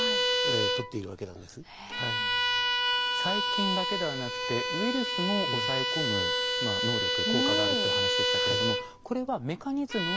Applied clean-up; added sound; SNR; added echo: none; Bowed string instrument; -5 dB; none.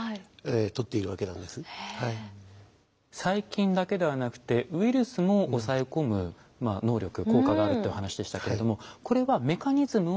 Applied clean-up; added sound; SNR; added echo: none; none; none; none.